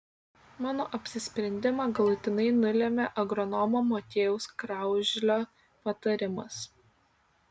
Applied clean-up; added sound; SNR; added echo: none; Alarm; 19 dB; none.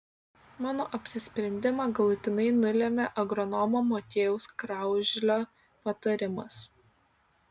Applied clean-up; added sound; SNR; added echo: none; none; none; none.